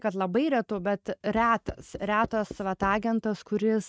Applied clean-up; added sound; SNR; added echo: neural mask model RNNoise.